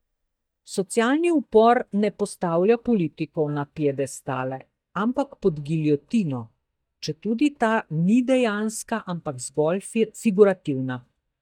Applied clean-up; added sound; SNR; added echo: neural mask model DeepFilterNet 3.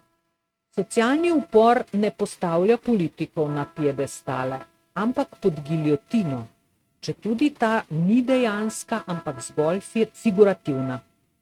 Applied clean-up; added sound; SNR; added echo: neural mask model RNNoise.